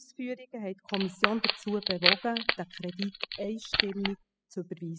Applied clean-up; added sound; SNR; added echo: classical method spectral subtraction.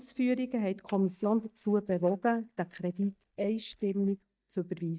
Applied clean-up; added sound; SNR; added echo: neural mask model DeepFilterNet 3.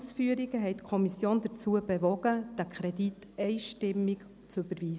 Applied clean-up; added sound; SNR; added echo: none; none; none; none.